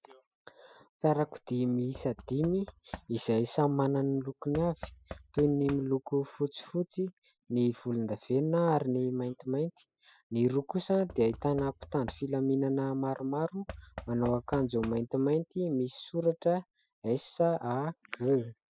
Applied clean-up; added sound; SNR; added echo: classical method spectral subtraction.